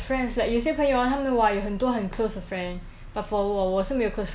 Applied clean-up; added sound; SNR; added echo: none; none; none; none.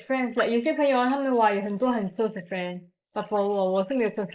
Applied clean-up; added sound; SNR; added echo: neural mask model Resemble Enhance denoiser.